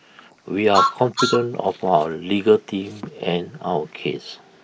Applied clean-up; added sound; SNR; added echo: neural mask model Resemble Enhance denoiser.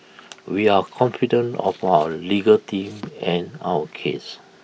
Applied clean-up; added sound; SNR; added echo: none; none; none; none.